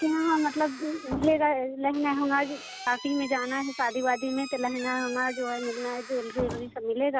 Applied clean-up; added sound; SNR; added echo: none; Squeak / Slam; 13 dB; none.